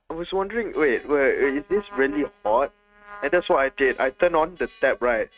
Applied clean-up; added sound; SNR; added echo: neural mask model RNNoise.